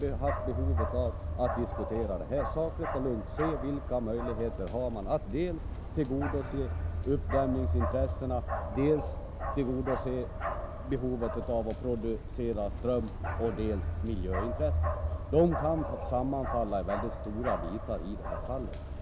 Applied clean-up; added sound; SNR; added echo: none; Bark; 1 dB; none.